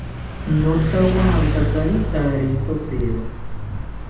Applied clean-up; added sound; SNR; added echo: none; Mechanisms / Bicycle; 1 dB; reverberation time 0.8 s.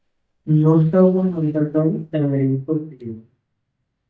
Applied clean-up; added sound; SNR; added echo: neural mask model DeepFilterNet 3.